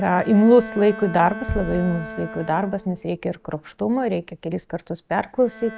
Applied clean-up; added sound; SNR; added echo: none; Bass drum + Bowed string instrument; 14 dB; none.